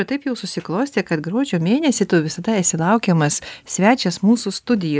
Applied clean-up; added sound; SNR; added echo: none; none; none; none.